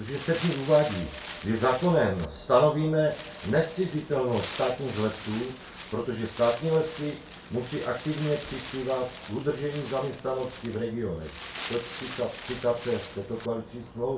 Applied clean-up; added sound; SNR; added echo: none; Wind; 14 dB; reverberation time 0.2 s.